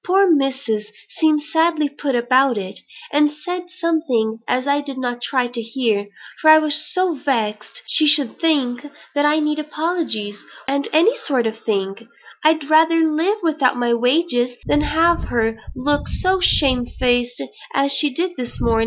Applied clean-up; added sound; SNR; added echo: none; none; none; none.